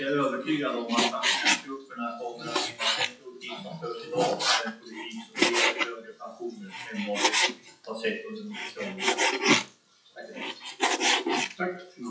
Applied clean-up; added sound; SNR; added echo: classical method WPE with log-MMSE.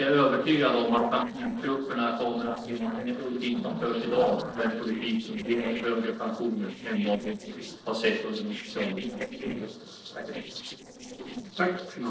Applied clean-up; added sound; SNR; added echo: neural separator model SepFormer DNS4.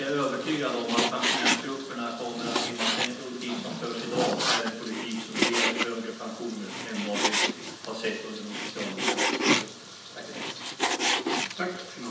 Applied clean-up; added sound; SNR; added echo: none; Frying (food); -3 dB; reverberation time 0.9 s.